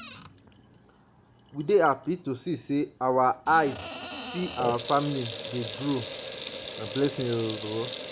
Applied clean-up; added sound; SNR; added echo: none; Sink (filling or washing) / Water tap, faucet; 10 dB; none.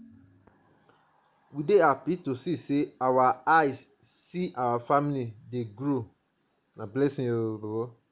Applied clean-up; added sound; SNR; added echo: none; none; none; none.